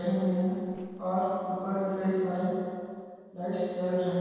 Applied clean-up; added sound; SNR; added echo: neural separator model SepFormer DNS4.